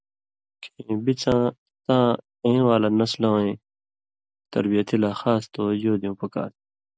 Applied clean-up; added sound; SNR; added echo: none; none; none; none.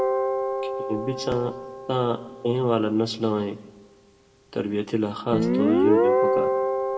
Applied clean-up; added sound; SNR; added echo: none; Guitar; -2 dB; reverberation time 0.7 s.